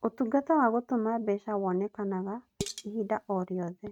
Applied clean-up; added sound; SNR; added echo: neural mask model RNNoise.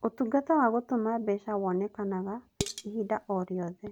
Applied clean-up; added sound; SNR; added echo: none; Dishes, pots, and pans; 9 dB; none.